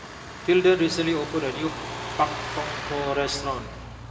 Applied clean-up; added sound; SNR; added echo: none; Truck; 9 dB; reverberation time 1.6 s.